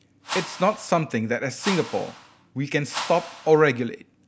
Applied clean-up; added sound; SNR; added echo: none; Whoosh, swoosh, swish; 12 dB; none.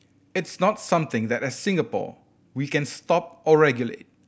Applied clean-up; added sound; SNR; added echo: none; none; none; none.